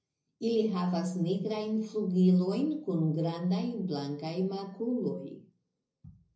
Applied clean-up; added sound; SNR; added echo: none; none; none; reverberation time 0.4 s.